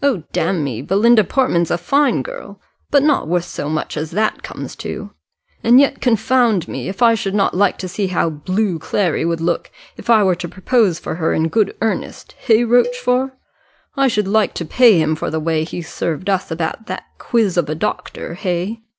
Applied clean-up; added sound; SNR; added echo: none; Cowbell; 16 dB; none.